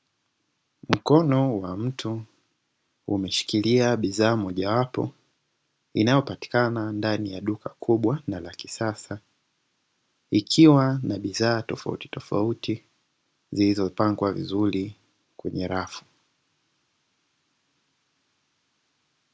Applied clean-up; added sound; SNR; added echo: none; none; none; none.